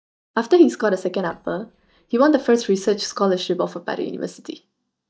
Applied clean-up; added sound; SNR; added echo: neural mask model DeepFilterNet 3.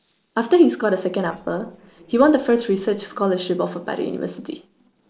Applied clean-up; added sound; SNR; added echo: neural separator model SepFormer DNS4.